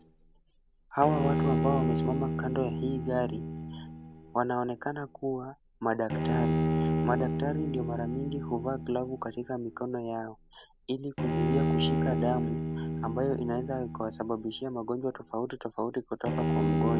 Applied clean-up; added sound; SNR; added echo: none; Bowed string instrument; -1 dB; none.